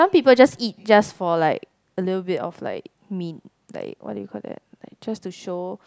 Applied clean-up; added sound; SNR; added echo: none; none; none; none.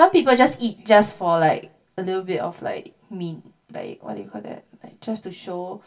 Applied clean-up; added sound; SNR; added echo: none; none; none; reverberation time 0.2 s.